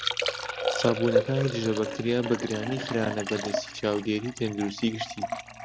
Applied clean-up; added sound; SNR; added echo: none; Liquid; 3 dB; none.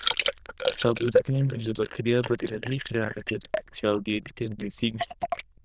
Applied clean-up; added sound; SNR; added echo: neural diffusion model UNIVERSE++.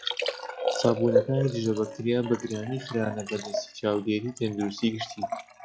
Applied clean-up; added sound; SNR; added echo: classical method log-MMSE.